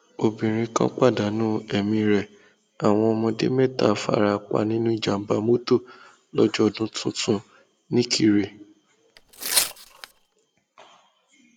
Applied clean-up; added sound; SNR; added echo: none; Tearing; 4 dB; none.